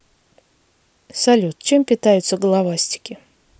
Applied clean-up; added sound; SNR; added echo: none; none; none; none.